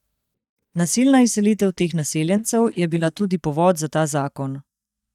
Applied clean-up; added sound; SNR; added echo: neural mask model DeepFilterNet 3.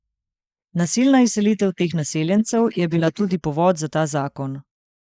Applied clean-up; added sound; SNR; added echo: neural mask model Resemble Enhance denoiser.